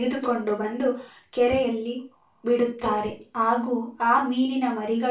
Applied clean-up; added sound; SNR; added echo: none; Bowed string instrument; 17 dB; reverberation time 0.3 s.